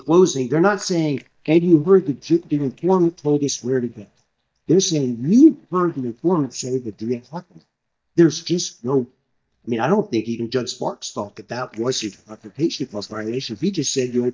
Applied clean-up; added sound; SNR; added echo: neural mask model DeepFilterNet 3.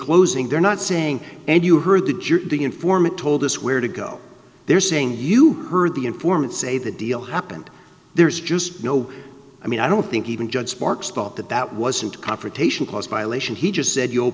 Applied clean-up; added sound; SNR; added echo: none; none; none; none.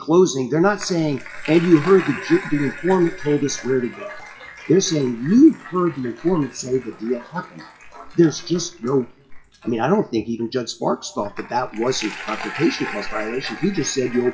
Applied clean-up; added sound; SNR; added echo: classical method WPE with log-MMSE.